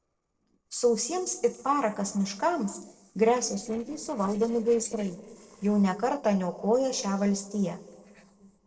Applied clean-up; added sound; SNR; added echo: neural separator model SepFormer DNS4.